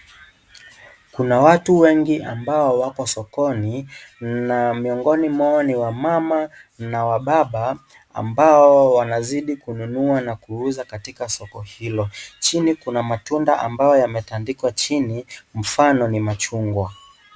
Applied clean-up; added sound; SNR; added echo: none; none; none; none.